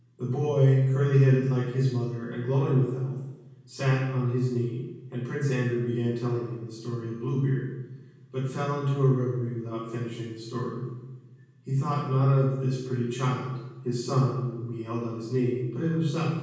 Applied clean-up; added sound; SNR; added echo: none; none; none; reverberation time 1.2 s.